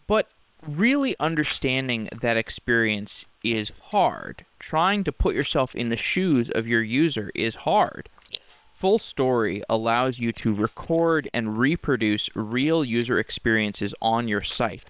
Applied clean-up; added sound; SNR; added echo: neural separator model SepFormer WHAM!.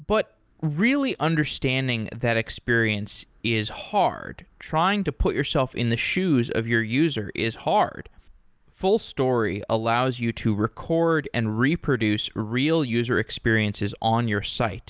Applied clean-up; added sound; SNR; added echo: none; none; none; none.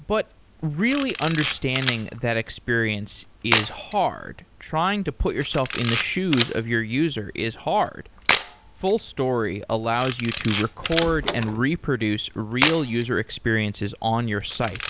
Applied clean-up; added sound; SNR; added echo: none; Door + Camera; 7 dB; none.